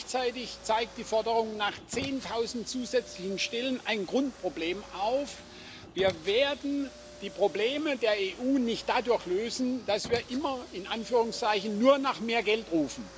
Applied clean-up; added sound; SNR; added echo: none; Car; 17 dB; none.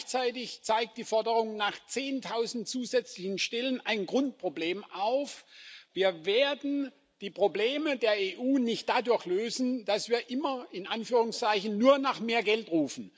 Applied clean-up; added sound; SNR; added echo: none; none; none; none.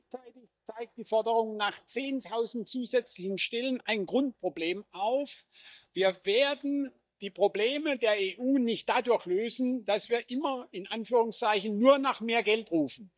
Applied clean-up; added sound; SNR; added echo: neural mask model DeepFilterNet 3.